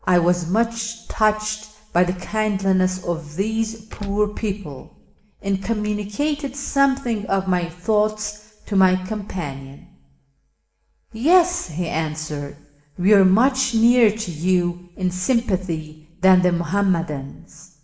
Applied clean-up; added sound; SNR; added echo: none; Door / Car; 16 dB; reverberation time 0.8 s.